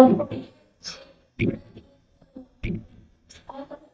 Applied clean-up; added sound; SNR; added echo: neural mask model DeepFilterNet 3.